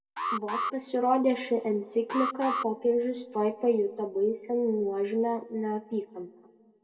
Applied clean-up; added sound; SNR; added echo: none; Alarm; 7 dB; reverberation time 1.2 s.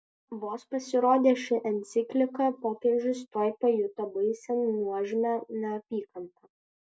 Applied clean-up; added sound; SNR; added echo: none; none; none; none.